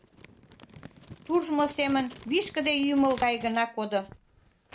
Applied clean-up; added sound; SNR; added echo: none; Crumpling, crinkling; 20 dB; none.